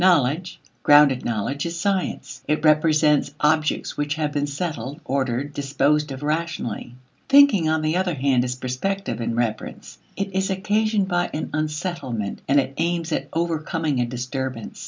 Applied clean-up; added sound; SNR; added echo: none; none; none; none.